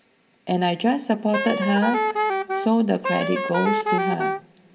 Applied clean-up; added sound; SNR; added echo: none; Wind instrument, woodwind instrument; 1 dB; reverberation time 1.6 s.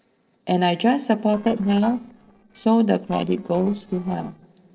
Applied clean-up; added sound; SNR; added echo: neural separator model SepFormer DNS4.